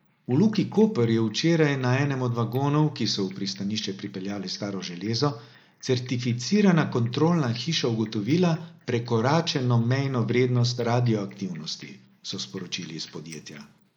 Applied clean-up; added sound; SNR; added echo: neural mask model Resemble Enhance denoiser.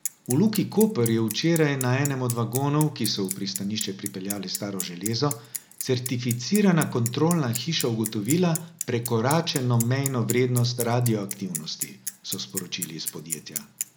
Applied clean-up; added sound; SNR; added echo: none; Bicycle; 11 dB; none.